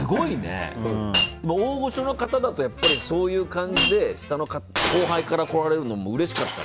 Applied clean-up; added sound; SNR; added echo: none; Shatter; 6 dB; none.